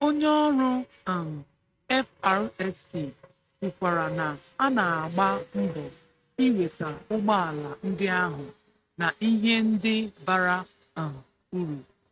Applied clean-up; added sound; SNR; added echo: neural mask model RNNoise.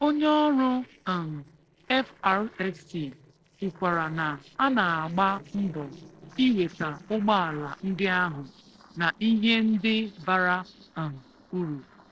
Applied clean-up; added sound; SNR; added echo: neural separator model SepFormer DNS4.